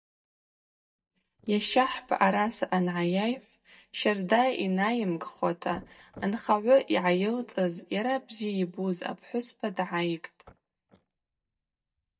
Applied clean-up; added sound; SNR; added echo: neural mask model DeepFilterNet 3.